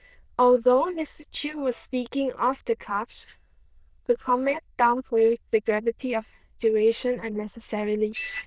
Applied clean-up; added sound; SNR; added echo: neural diffusion model UNIVERSE++.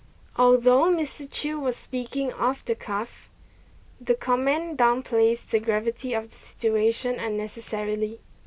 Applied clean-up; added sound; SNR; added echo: none; none; none; none.